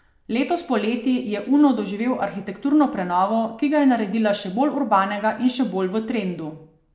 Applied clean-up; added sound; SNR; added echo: none; none; none; none.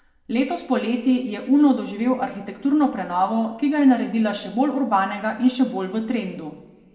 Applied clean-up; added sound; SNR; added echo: none; none; none; reverberation time 1.3 s.